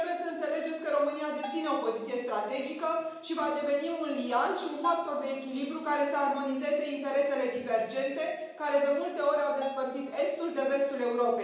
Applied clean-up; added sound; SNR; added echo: none; Bell; 16 dB; reverberation time 1.0 s.